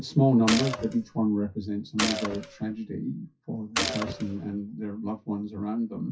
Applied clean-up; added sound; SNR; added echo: classical method WPE with log-MMSE.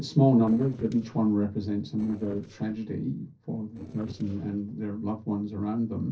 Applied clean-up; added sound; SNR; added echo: neural separator model SepFormer DNS4.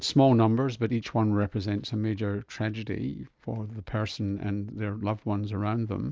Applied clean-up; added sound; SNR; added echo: none; none; none; none.